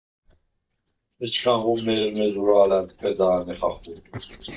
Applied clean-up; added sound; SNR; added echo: neural mask model DeepFilterNet 3.